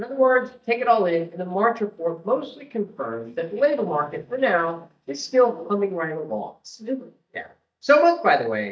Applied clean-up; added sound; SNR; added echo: neural mask model DeepFilterNet 3.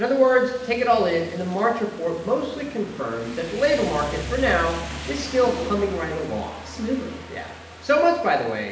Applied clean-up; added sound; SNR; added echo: none; Rain; 13 dB; reverberation time 0.8 s.